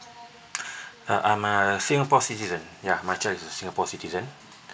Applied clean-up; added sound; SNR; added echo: none; none; none; none.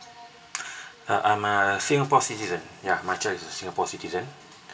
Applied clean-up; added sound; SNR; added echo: none; none; none; reverberation time 1.9 s.